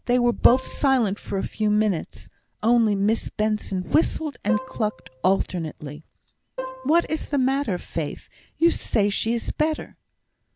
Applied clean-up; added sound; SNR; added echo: none; Plucked string instrument; 14 dB; none.